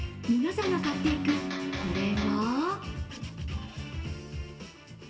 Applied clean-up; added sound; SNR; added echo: none; Electric guitar; 2 dB; reverberation time 1.9 s.